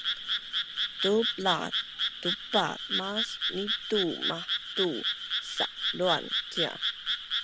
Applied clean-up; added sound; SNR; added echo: none; Frog; -1 dB; none.